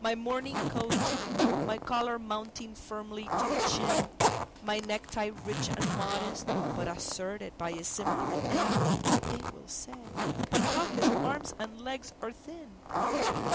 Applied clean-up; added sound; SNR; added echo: none; Zipper (clothing); -5 dB; none.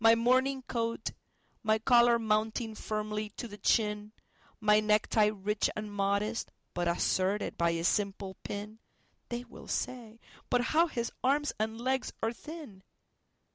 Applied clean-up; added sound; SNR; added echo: none; none; none; none.